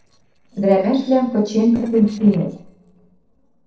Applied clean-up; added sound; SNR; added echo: neural separator model SepFormer DNS4.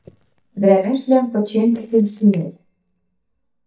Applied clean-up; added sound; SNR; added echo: neural mask model DeepFilterNet 3.